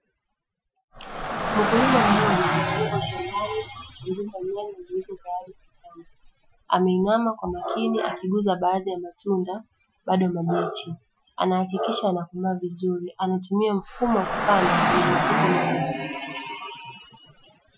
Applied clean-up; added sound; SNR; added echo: classical method Wiener filter.